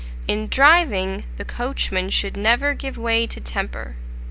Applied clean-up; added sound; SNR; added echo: none; none; none; none.